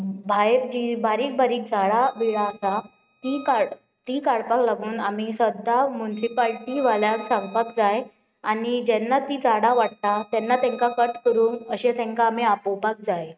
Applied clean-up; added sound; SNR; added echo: neural mask model RNNoise.